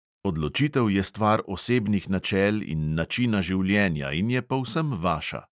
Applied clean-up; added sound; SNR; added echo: none; none; none; none.